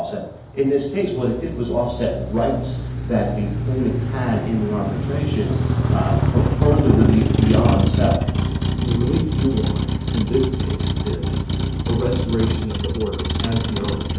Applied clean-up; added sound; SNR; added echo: none; Motor vehicle (road); -2 dB; reverberation time 2.2 s.